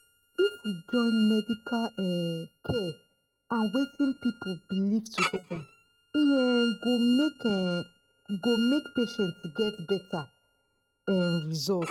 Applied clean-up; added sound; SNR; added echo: neural mask model RNNoise.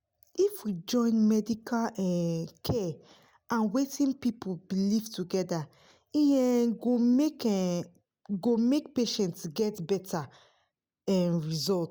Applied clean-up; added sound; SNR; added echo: none; none; none; none.